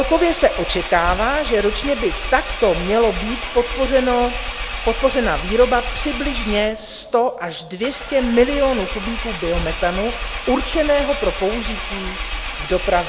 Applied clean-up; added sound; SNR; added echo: none; Engine; 6 dB; none.